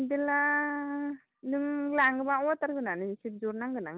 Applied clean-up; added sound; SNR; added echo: none; none; none; none.